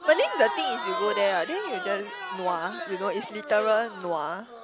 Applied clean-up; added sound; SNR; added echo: none; Crowd; 7 dB; none.